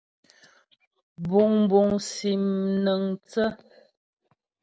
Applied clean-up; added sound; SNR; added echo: none; none; none; none.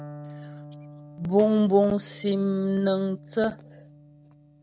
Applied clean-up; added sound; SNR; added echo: none; Electric guitar; 19 dB; none.